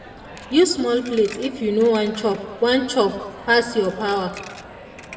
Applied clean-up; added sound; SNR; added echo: none; Coin (dropping); 17 dB; reverberation time 1.1 s.